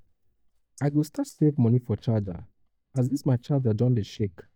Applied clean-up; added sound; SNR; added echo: neural mask model DeepFilterNet 3.